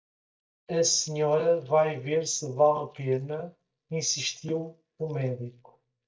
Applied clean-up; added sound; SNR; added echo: neural mask model DeepFilterNet 3.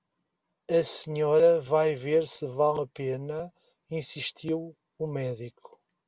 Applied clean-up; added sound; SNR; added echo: none; none; none; none.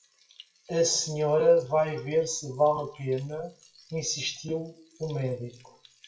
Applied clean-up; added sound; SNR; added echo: classical method WPE with log-MMSE.